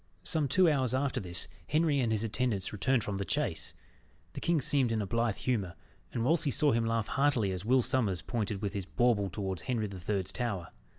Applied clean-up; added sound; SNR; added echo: none; none; none; none.